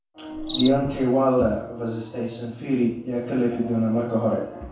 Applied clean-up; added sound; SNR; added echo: none; Cricket; 13 dB; reverberation time 0.6 s.